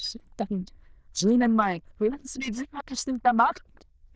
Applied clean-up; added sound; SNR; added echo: neural diffusion model UNIVERSE++.